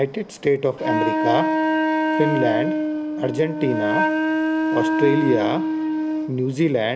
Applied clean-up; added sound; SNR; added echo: none; Wind instrument, woodwind instrument; -1 dB; none.